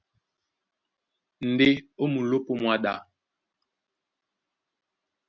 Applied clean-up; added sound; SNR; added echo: none; none; none; none.